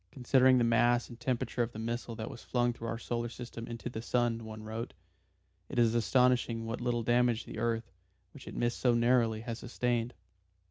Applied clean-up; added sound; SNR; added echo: none; none; none; none.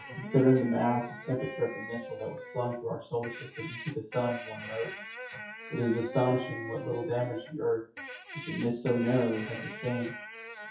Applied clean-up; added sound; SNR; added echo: classical method WPE with log-MMSE.